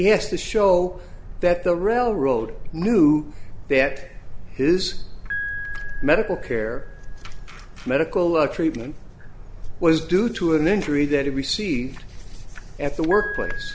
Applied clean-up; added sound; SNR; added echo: none; Piano; 17 dB; none.